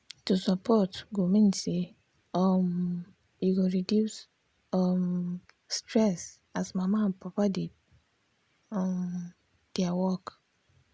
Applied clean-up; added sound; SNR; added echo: none; none; none; none.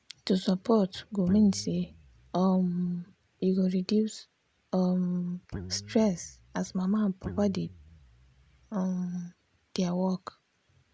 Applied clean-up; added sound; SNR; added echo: none; Guitar; 15 dB; none.